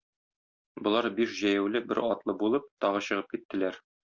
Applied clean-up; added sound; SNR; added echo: none; none; none; none.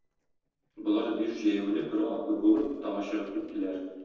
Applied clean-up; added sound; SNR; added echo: neural separator model SepFormer DNS4.